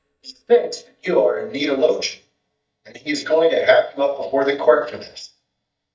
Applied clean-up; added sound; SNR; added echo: neural mask model DeepFilterNet 3.